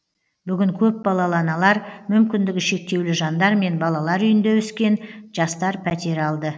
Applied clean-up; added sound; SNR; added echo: none; none; none; none.